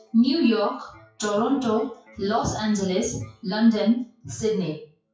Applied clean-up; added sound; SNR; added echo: classical method WPE with log-MMSE.